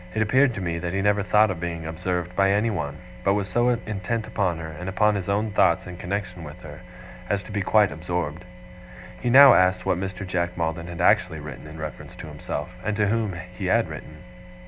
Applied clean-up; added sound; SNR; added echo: none; none; none; none.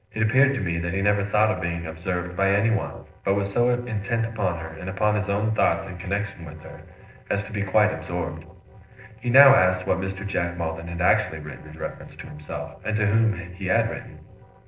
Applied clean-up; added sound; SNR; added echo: neural separator model SepFormer DNS4.